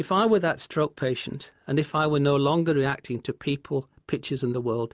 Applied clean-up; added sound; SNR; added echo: none; none; none; none.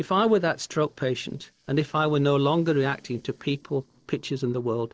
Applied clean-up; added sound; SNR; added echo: neural separator model SepFormer DNS4.